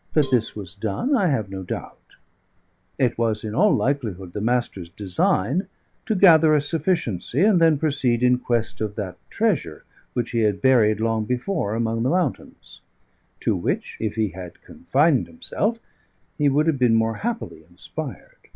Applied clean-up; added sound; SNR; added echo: none; Cowbell; 19 dB; none.